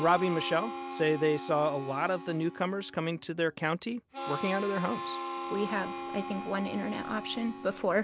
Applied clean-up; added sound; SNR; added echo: none; Harmonica; 9 dB; none.